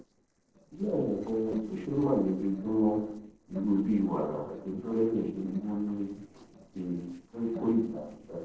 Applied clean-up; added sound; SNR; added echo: neural separator model SepFormer DNS4.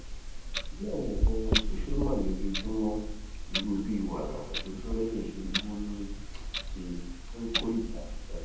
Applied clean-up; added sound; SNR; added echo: none; Clock; -2 dB; reverberation time 0.8 s.